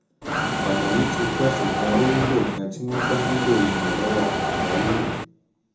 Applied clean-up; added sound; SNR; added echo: none; Mechanisms; -1 dB; reverberation time 0.6 s.